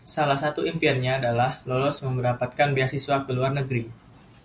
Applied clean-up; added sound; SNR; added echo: none; none; none; none.